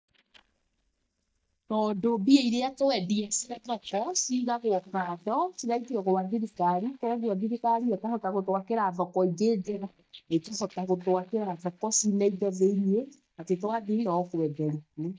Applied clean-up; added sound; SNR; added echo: neural mask model DeepFilterNet 3.